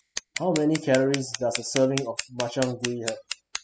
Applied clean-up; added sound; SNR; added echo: classical method spectral subtraction.